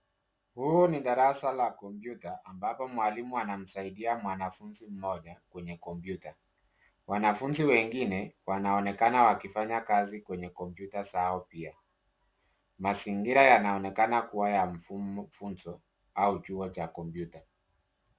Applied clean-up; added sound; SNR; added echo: none; none; none; none.